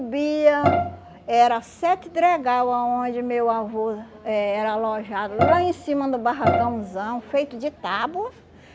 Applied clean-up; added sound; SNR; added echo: none; Bowed string instrument; 2 dB; none.